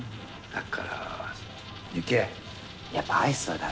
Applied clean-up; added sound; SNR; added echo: none; Coin (dropping); 15 dB; none.